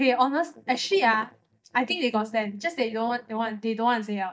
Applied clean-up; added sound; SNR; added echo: neural mask model DeepFilterNet 3.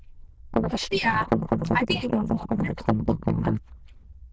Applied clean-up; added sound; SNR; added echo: neural diffusion model UNIVERSE++.